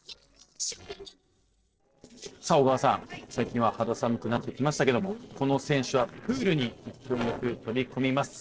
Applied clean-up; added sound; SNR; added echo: neural separator model SepFormer DNS4.